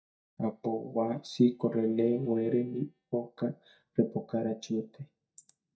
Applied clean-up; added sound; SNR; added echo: neural mask model DeepFilterNet 3.